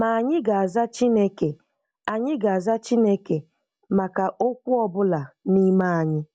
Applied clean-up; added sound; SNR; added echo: none; none; none; none.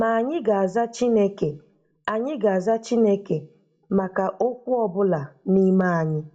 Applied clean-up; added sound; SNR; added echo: none; none; none; reverberation time 0.2 s.